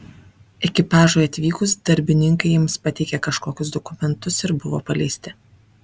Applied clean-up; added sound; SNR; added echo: none; none; none; none.